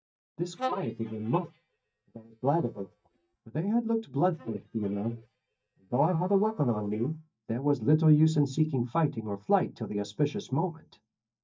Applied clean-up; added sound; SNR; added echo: neural mask model DeepFilterNet 3.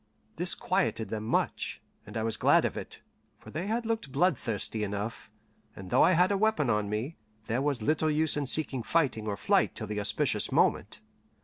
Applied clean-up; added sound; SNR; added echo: none; none; none; none.